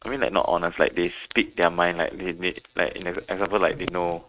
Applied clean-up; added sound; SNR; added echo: neural mask model RNNoise.